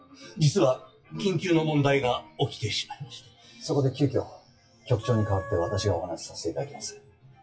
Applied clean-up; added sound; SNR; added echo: classical method WPE with log-MMSE.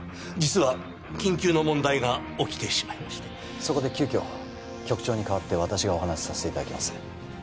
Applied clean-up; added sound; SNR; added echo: none; none; none; none.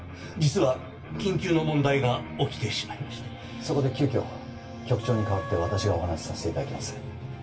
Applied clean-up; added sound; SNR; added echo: none; Wind instrument, woodwind instrument; 13 dB; reverberation time 0.2 s.